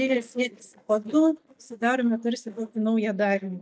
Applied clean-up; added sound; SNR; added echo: neural mask model DeepFilterNet 3.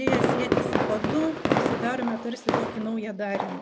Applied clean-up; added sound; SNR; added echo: none; Fireworks; -3 dB; none.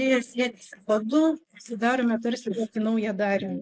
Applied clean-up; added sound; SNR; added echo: neural mask model Resemble Enhance denoiser.